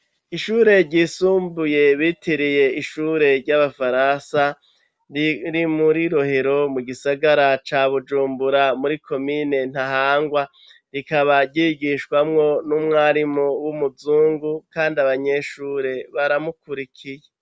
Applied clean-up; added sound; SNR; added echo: none; none; none; none.